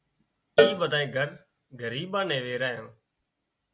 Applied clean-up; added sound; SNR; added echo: none; Cowbell; -2 dB; none.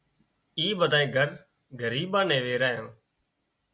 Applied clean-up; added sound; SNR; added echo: none; none; none; none.